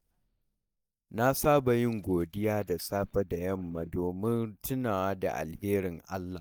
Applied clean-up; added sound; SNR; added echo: neural mask model DeepFilterNet 3.